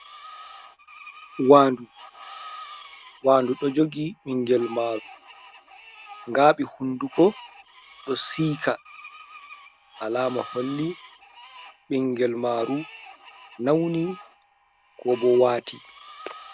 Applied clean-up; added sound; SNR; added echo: none; Screech; 19 dB; none.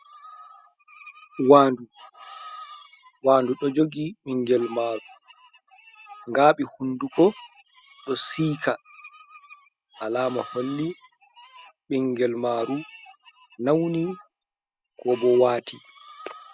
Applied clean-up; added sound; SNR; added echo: classical method spectral subtraction.